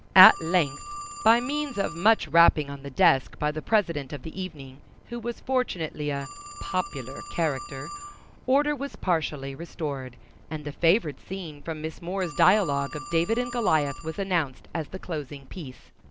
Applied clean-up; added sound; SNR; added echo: none; Telephone; 17 dB; none.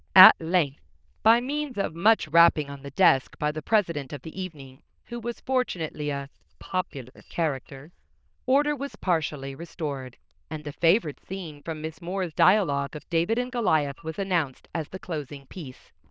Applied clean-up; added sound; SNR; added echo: neural diffusion model UNIVERSE++.